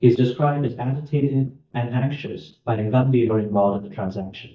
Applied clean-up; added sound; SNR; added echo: neural mask model DeepFilterNet 3.